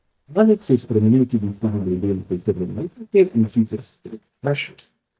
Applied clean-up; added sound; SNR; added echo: neural mask model DeepFilterNet 3.